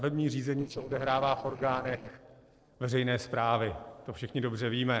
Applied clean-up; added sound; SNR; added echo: neural separator model SepFormer DNS4.